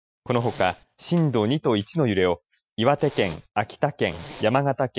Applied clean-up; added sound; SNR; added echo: classical method Wiener filter.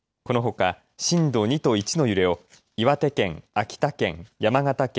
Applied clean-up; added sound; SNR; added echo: none; none; none; none.